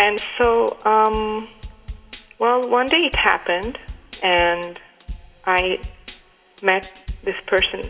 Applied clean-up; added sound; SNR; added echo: none; Drum / Drum kit; 16 dB; reverberation time 1.0 s.